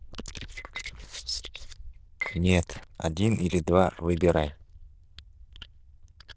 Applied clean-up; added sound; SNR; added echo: neural diffusion model UNIVERSE++.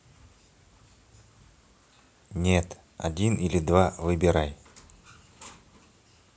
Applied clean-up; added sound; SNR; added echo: none; none; none; none.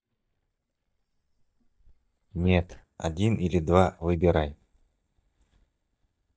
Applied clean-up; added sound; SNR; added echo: neural mask model DeepFilterNet 3.